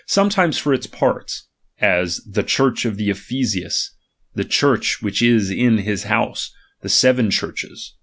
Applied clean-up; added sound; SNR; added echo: none; none; none; none.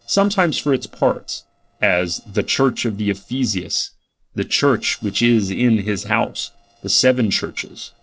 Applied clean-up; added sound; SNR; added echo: neural separator model SepFormer DNS4.